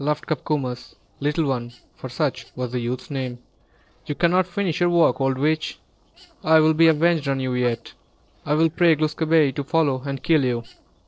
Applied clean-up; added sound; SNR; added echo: neural separator model SepFormer DNS4.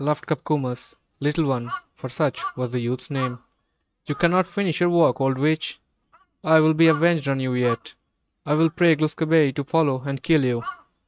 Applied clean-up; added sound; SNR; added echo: neural mask model RNNoise.